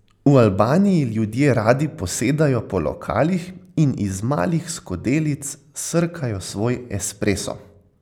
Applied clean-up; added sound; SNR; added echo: none; none; none; none.